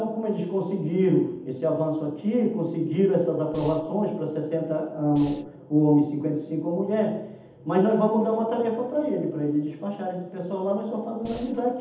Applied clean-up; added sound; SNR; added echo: none; Breathing; 17 dB; reverberation time 0.8 s.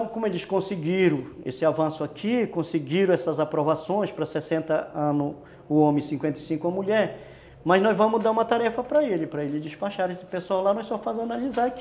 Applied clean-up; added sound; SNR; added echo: none; none; none; none.